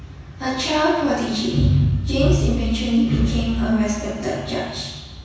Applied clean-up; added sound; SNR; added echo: none; none; none; reverberation time 1.1 s.